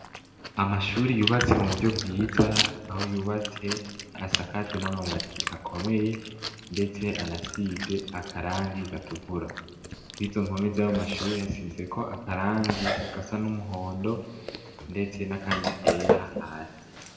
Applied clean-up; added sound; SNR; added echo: none; Chewing, mastication; 5 dB; reverberation time 1.6 s.